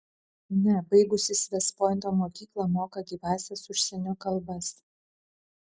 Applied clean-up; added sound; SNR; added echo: none; none; none; none.